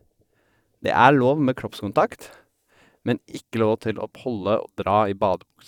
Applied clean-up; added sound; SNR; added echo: neural mask model DeepFilterNet 3.